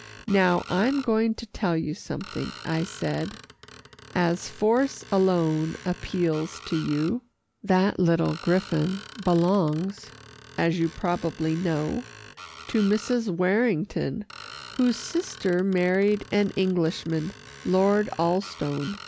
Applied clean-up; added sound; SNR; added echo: none; Screech; 19 dB; none.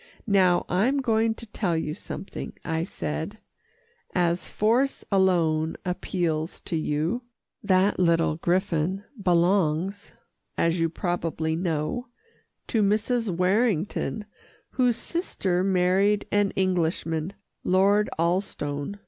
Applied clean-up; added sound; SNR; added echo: none; none; none; none.